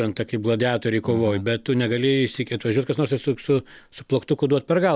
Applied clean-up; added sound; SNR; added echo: none; none; none; none.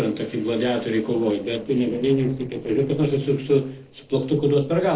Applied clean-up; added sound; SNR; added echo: neural separator model SepFormer DNS4.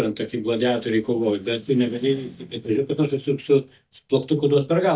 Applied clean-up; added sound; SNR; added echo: neural mask model DeepFilterNet 3.